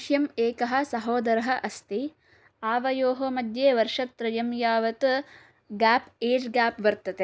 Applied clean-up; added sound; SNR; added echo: none; none; none; none.